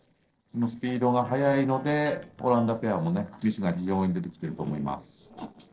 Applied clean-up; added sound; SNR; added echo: neural separator model SepFormer DNS4.